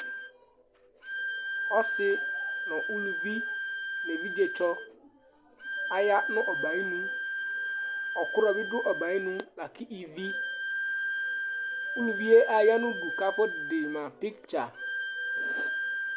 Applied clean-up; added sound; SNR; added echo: none; Bowed string instrument; 3 dB; none.